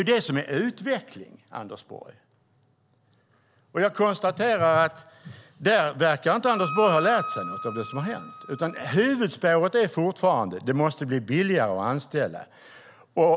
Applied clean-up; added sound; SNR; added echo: none; Wind instrument, woodwind instrument; 9 dB; none.